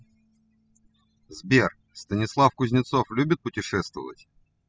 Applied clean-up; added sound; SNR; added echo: classical method spectral subtraction.